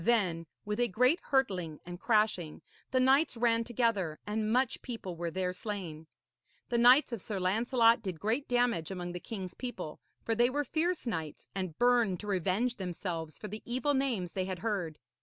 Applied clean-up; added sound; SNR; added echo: none; none; none; none.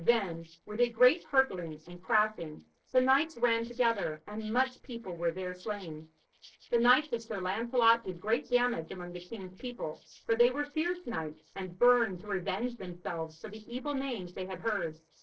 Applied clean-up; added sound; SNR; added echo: neural separator model SepFormer DNS4.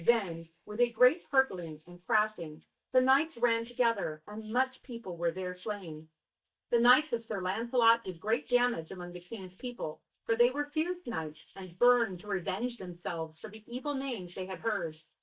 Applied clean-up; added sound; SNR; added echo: neural mask model DeepFilterNet 3.